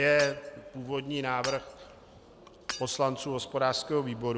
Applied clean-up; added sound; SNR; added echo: none; Shatter / Hammer; 14 dB; none.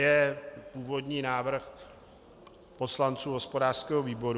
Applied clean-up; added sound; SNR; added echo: none; none; none; none.